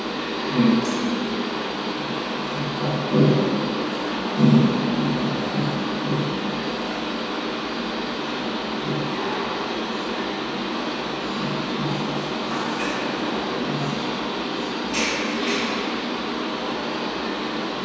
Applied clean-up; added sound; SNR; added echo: none; none; none; reverberation time 2.1 s.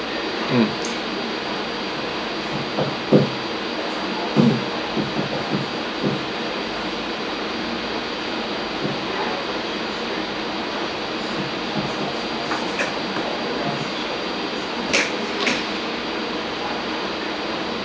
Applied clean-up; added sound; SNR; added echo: none; none; none; none.